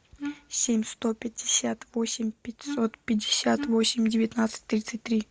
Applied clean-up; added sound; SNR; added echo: none; Wind instrument, woodwind instrument; 11 dB; none.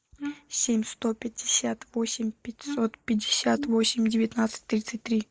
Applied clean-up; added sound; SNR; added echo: neural mask model Resemble Enhance denoiser.